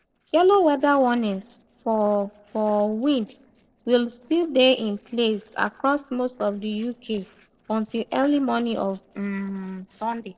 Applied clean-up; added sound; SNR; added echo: neural separator model SepFormer DNS4.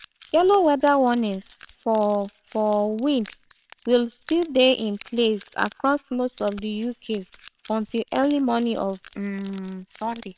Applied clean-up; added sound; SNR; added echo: neural separator model SepFormer WHAMR!.